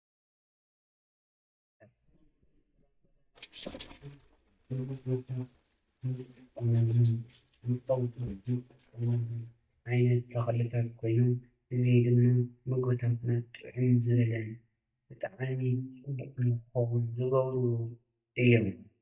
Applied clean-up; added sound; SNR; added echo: neural mask model DeepFilterNet 3.